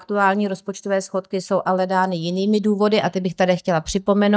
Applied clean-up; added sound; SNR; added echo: neural mask model DeepFilterNet 3.